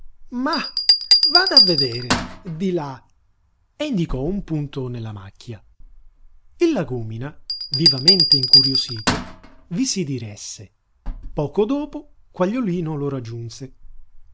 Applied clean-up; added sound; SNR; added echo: none; Bell; -3 dB; none.